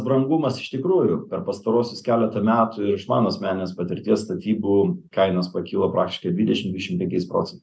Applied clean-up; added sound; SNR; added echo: none; none; none; none.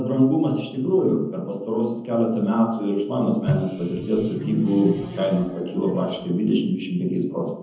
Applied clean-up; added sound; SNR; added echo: none; Microwave oven; 7 dB; reverberation time 0.8 s.